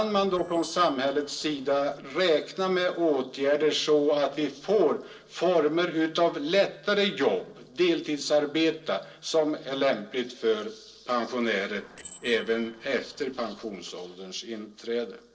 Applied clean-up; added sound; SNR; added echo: neural separator model SepFormer DNS4.